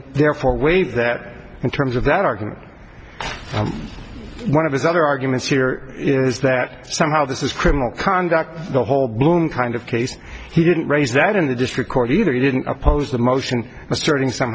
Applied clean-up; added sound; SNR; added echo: none; none; none; none.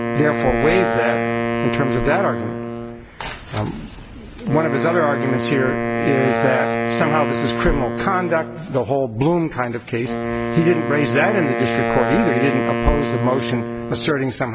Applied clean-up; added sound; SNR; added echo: none; Wind instrument, woodwind instrument; 2 dB; none.